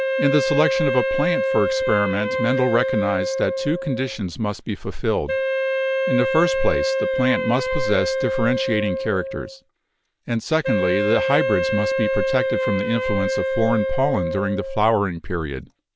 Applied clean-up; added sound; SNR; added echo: none; Wind instrument, woodwind instrument; 1 dB; none.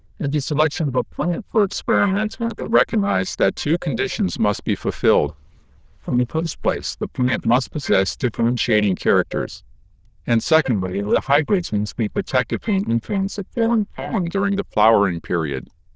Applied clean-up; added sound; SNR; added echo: neural diffusion model UNIVERSE++.